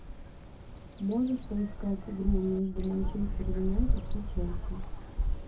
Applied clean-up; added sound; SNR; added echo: none; Bird vocalization, bird call, bird song; -2 dB; reverberation time 0.3 s.